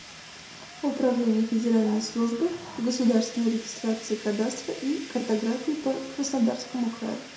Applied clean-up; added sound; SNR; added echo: none; Fire; 17 dB; reverberation time 0.6 s.